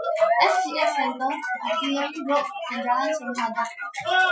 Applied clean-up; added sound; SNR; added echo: classical method Wiener filter.